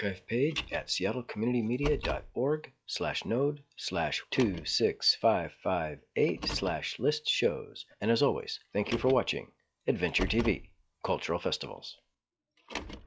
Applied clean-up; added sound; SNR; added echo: classical method log-MMSE.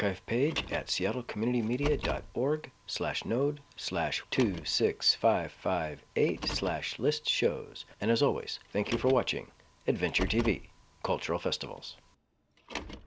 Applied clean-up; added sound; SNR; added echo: none; Car; 13 dB; none.